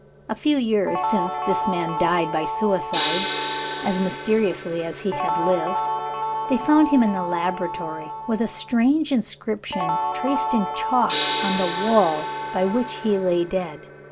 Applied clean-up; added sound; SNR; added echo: none; Gong + Guitar; 1 dB; none.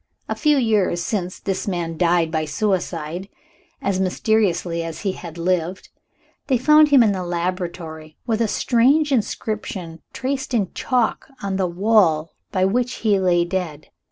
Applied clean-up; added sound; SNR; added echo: none; none; none; none.